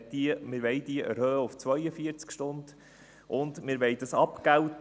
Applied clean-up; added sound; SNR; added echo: none; none; none; none.